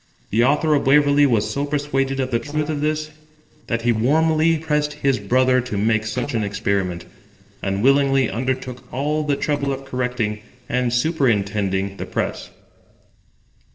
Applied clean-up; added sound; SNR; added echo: neural separator model SepFormer DNS4.